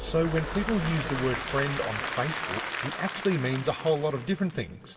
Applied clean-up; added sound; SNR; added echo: none; Applause / Crowd; 7 dB; reverberation time 2.2 s.